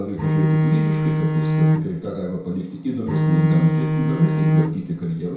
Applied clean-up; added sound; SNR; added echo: none; Bowed string instrument; -5 dB; reverberation time 0.6 s.